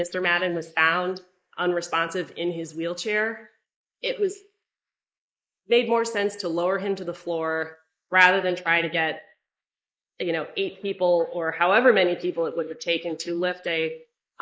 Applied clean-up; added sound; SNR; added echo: neural mask model Resemble Enhance denoiser.